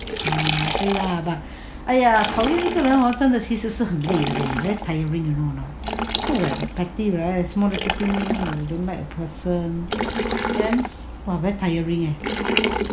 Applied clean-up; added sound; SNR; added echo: none; Liquid; 5 dB; none.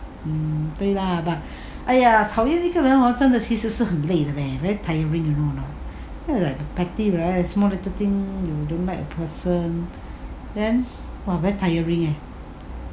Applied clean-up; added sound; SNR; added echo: none; none; none; none.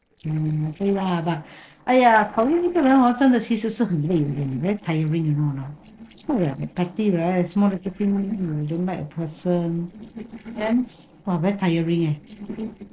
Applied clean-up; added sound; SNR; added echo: neural separator model SepFormer DNS4.